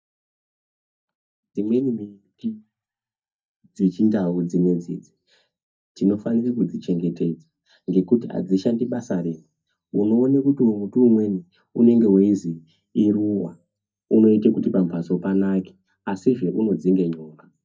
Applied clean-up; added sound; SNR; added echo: neural mask model DeepFilterNet 3.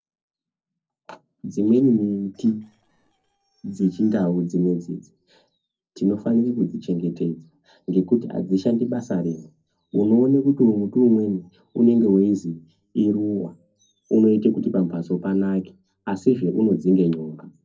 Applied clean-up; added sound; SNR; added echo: neural separator model SepFormer DNS4.